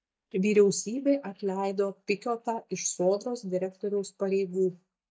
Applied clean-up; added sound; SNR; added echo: neural mask model DeepFilterNet 3.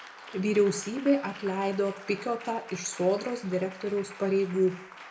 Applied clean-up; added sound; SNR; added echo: none; Applause; 17 dB; reverberation time 0.3 s.